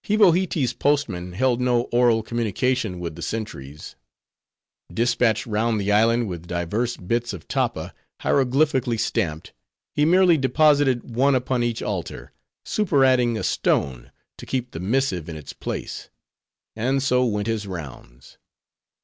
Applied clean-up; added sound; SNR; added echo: none; none; none; none.